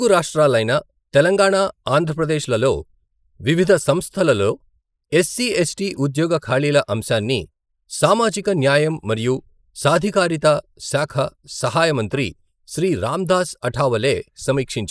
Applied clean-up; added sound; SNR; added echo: neural mask model Resemble Enhance denoiser.